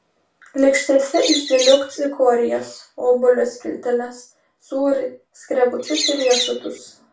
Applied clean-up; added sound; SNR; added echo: none; Bird; 5 dB; reverberation time 0.3 s.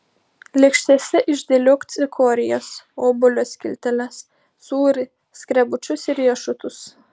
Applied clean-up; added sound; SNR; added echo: none; none; none; none.